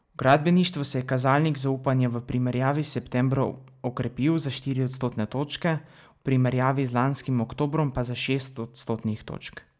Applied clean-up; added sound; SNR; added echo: none; none; none; none.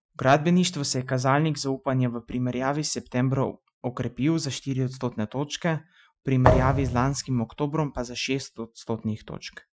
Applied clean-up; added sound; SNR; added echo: classical method Wiener filter.